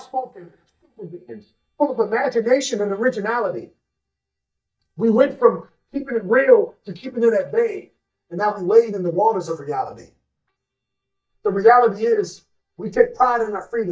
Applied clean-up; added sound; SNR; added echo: neural mask model DeepFilterNet 3.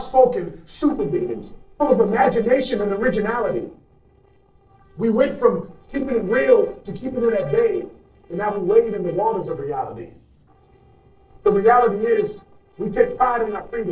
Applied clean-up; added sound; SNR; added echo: neural separator model SepFormer DNS4.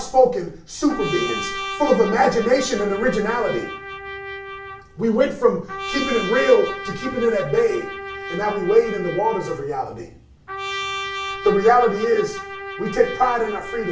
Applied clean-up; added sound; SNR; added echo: none; Trumpet; 10 dB; reverberation time 0.4 s.